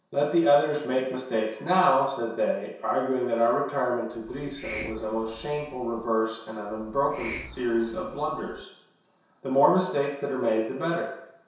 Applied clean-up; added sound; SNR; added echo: none; Hiss; 16 dB; reverberation time 0.7 s.